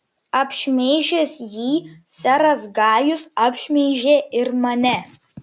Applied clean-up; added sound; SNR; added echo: none; none; none; none.